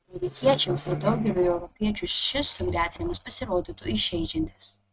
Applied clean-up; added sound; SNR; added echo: neural mask model RNNoise.